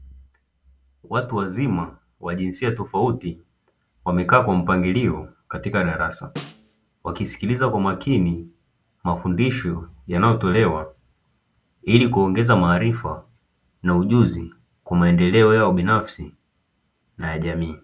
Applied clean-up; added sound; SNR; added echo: none; Snare drum; 17 dB; none.